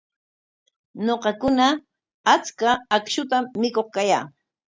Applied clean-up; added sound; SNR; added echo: none; none; none; none.